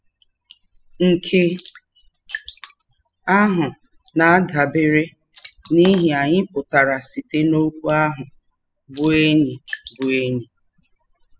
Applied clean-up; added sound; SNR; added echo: classical method spectral subtraction.